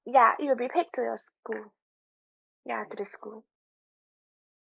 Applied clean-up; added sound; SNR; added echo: neural mask model Resemble Enhance denoiser.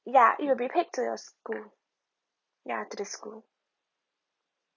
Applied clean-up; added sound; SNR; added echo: none; none; none; none.